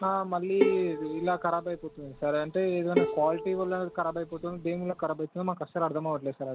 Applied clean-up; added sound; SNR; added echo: none; Bowed string instrument; 5 dB; none.